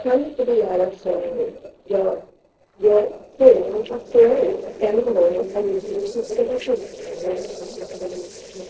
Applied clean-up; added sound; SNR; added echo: neural separator model SepFormer DNS4.